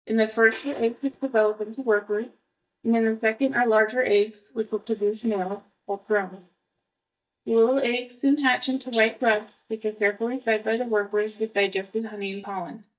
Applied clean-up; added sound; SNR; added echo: neural mask model DeepFilterNet 3.